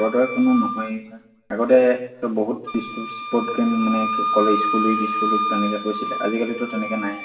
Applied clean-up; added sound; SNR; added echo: none; Wind instrument, woodwind instrument; 5 dB; reverberation time 0.7 s.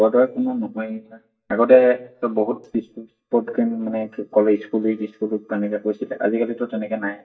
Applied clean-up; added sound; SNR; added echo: neural mask model DeepFilterNet 3.